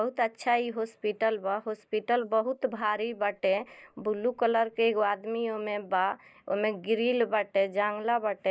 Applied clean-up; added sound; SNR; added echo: neural mask model Resemble Enhance denoiser.